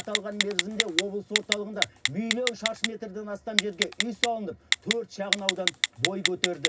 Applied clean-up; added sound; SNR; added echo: none; Telephone; -3 dB; reverberation time 0.4 s.